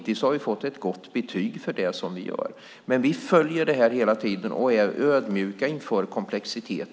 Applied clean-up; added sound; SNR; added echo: none; none; none; none.